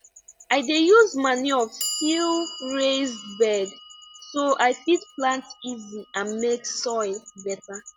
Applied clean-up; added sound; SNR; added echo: none; Clock; 16 dB; none.